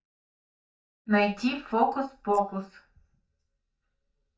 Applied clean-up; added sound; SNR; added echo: neural mask model DeepFilterNet 3.